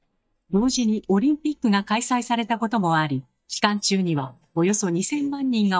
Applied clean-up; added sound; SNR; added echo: neural mask model DeepFilterNet 3.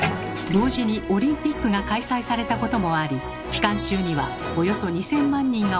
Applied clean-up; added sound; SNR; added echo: none; Bathtub (filling or washing); 16 dB; none.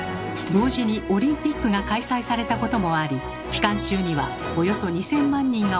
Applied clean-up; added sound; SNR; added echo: none; none; none; none.